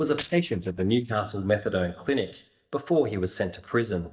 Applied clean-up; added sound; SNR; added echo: neural mask model DeepFilterNet 3.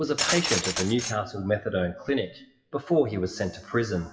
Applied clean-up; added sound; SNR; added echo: classical method WPE with log-MMSE.